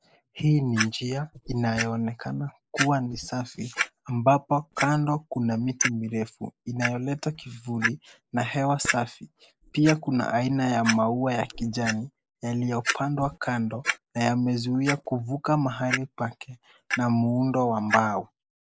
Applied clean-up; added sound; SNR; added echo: neural mask model Resemble Enhance denoiser.